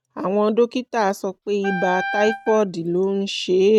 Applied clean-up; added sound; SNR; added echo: neural mask model RNNoise.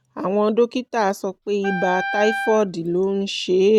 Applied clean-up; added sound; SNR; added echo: none; Wind instrument, woodwind instrument; 8 dB; none.